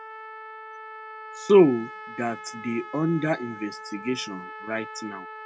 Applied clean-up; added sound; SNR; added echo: none; Trumpet; 14 dB; none.